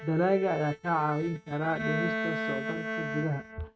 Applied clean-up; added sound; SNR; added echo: neural mask model RNNoise.